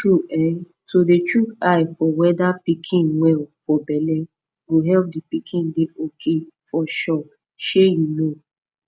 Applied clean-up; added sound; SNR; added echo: none; none; none; none.